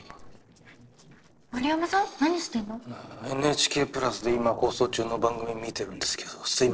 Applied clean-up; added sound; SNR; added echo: neural separator model SepFormer DNS4.